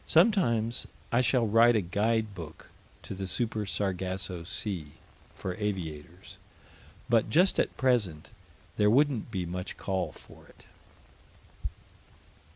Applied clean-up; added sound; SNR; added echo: none; none; none; none.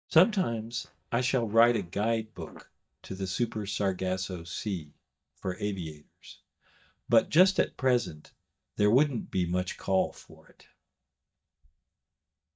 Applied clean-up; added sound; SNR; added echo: neural mask model DeepFilterNet 3.